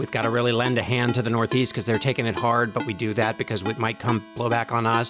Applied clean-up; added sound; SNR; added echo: none; Ringtone; 13 dB; none.